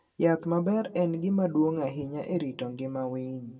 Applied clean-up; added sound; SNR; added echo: none; none; none; reverberation time 1.3 s.